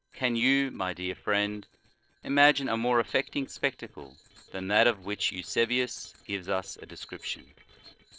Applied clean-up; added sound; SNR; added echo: neural separator model SepFormer DNS4.